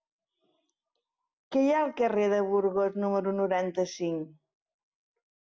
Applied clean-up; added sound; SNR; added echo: none; none; none; none.